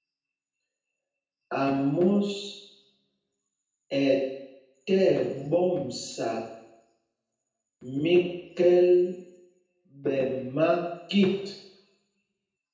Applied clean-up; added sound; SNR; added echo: none; none; none; reverberation time 0.9 s.